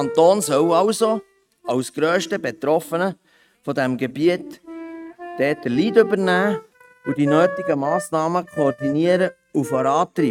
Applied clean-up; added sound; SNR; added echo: neural mask model RNNoise.